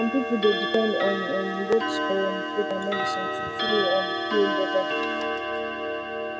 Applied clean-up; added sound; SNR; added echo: none; Clock; 0 dB; none.